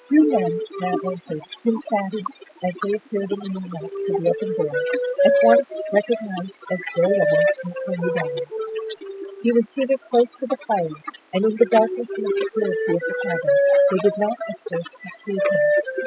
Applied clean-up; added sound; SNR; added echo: classical method spectral subtraction.